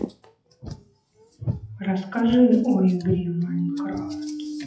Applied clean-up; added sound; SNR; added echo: classical method WPE with log-MMSE.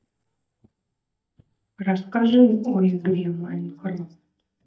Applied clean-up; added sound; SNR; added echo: neural mask model DeepFilterNet 3.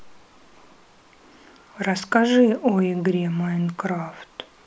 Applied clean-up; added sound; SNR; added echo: none; none; none; none.